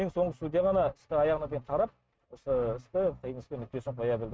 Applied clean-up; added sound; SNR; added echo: neural mask model RNNoise.